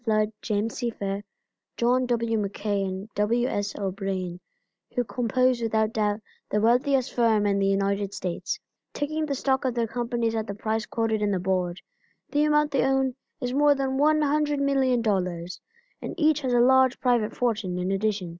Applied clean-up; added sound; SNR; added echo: none; none; none; none.